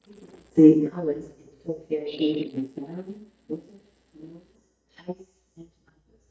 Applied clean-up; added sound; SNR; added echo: neural mask model DeepFilterNet 3.